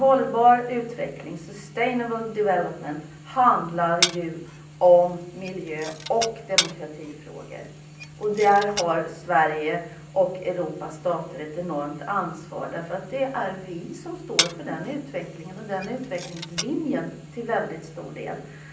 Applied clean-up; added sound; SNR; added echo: none; Glass; 6 dB; reverberation time 0.6 s.